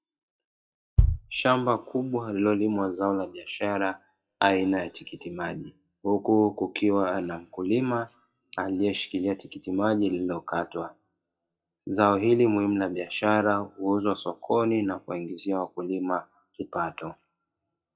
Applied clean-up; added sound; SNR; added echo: classical method WPE with log-MMSE.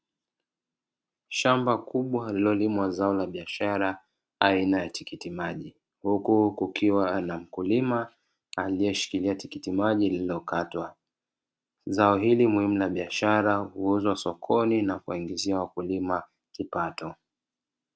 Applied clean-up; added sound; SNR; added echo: none; none; none; none.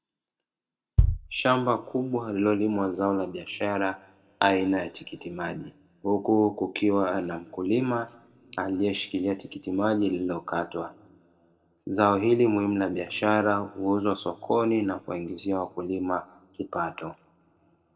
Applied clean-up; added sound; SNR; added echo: none; Bass drum; 1 dB; reverberation time 1.4 s.